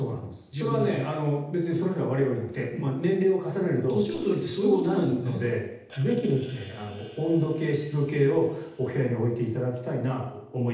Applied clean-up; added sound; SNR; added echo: neural separator model SepFormer DNS4.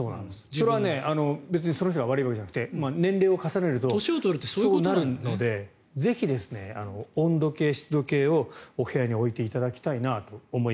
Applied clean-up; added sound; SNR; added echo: none; none; none; none.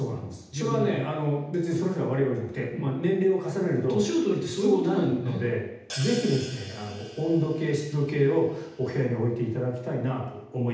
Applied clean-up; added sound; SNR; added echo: none; Hi-hat; 16 dB; reverberation time 0.8 s.